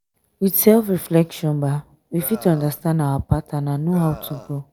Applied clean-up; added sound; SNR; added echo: none; Burping, eructation; 18 dB; none.